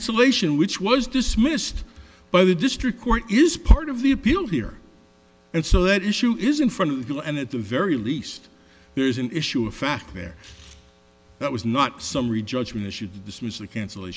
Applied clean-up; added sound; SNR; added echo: none; none; none; none.